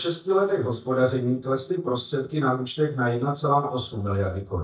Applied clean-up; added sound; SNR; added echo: neural mask model DeepFilterNet 3.